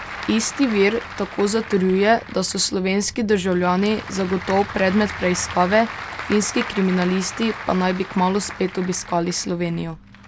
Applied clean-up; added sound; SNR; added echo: none; Applause / Crowd; 13 dB; none.